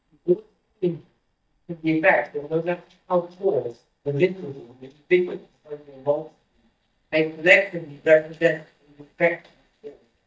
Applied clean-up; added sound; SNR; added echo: neural mask model DeepFilterNet 3.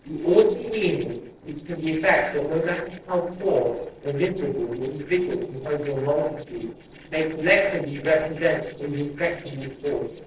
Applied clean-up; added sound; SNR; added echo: neural separator model SepFormer DNS4.